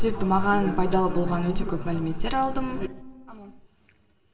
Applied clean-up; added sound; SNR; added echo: none; none; none; reverberation time 2.9 s.